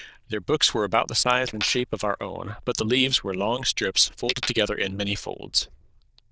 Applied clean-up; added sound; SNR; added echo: neural diffusion model UNIVERSE++.